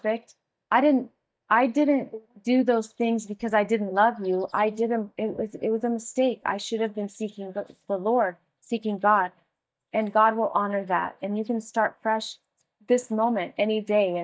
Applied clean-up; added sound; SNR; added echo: neural mask model DeepFilterNet 3.